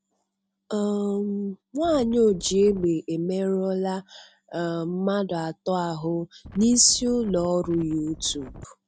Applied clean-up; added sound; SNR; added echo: none; Wind; 17 dB; none.